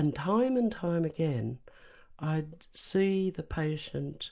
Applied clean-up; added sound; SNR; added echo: none; none; none; none.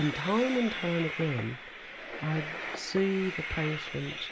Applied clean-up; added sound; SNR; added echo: none; Train; 7 dB; none.